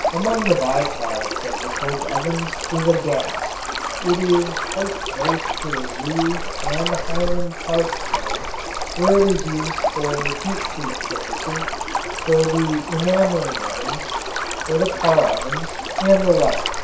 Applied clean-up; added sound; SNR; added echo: none; Stream; 2 dB; reverberation time 0.6 s.